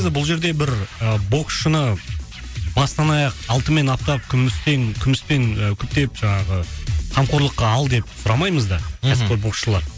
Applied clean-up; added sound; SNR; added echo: none; none; none; none.